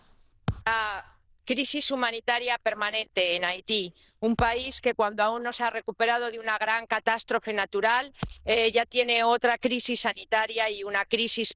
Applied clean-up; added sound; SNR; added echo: neural diffusion model UNIVERSE++.